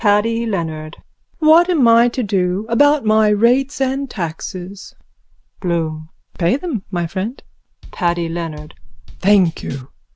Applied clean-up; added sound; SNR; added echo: none; Drum kit; 18 dB; none.